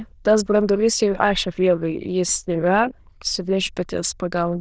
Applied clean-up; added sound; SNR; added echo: neural diffusion model UNIVERSE++.